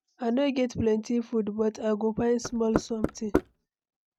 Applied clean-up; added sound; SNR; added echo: neural mask model RNNoise.